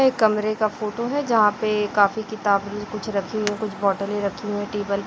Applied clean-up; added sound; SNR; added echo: none; none; none; none.